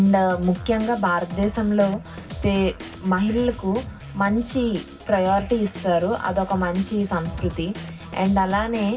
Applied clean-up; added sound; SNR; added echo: none; Drum kit; 14 dB; reverberation time 0.4 s.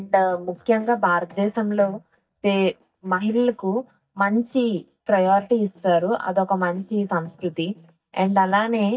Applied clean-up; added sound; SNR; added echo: neural mask model DeepFilterNet 3.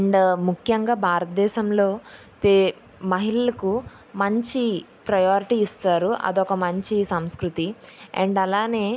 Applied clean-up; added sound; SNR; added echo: none; none; none; none.